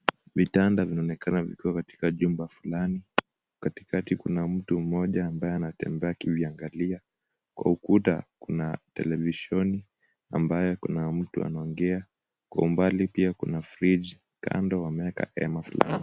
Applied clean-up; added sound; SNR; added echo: none; none; none; none.